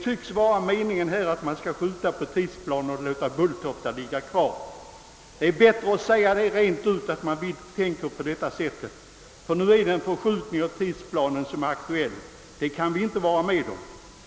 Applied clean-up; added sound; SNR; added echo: none; none; none; none.